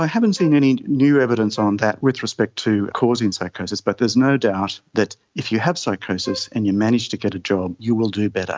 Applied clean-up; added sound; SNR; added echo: neural mask model RNNoise.